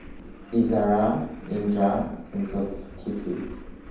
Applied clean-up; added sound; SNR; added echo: none; Truck; 16 dB; reverberation time 0.9 s.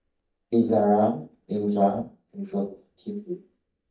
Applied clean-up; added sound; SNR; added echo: neural mask model DeepFilterNet 3.